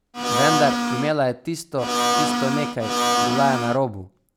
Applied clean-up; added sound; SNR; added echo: none; Domestic sounds, home sounds; -2 dB; none.